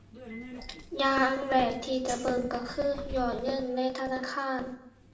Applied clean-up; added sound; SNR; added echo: none; Subway, metro, underground; 16 dB; reverberation time 0.6 s.